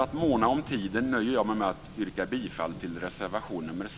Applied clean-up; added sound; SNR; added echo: none; Thunder; 16 dB; none.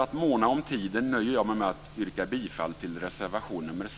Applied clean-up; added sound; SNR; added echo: none; none; none; none.